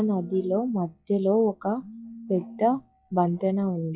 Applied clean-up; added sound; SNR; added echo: classical method log-MMSE.